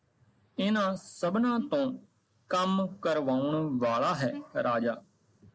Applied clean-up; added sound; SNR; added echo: neural mask model Resemble Enhance denoiser.